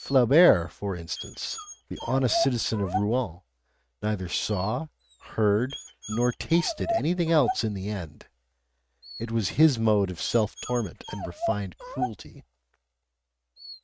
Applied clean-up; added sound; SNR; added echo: neural mask model RNNoise.